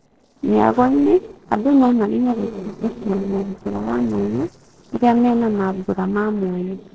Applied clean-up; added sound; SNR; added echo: neural separator model SepFormer DNS4.